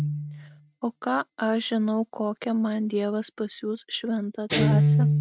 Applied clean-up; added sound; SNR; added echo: neural mask model RNNoise.